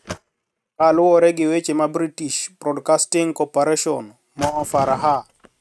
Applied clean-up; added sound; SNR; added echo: neural mask model RNNoise.